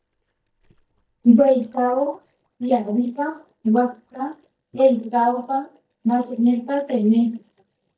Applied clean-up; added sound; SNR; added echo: neural mask model DeepFilterNet 3.